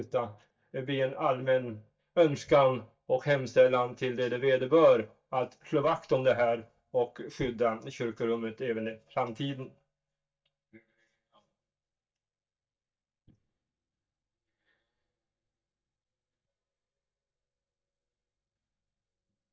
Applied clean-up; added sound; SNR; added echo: neural mask model DeepFilterNet 3.